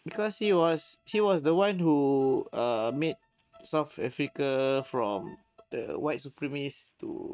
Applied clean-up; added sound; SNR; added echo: neural mask model RNNoise.